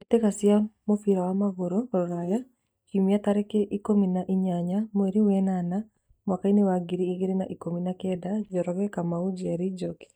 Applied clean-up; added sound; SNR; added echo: neural mask model DeepFilterNet 3.